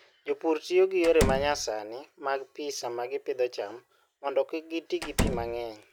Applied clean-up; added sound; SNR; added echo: none; Slam; 2 dB; none.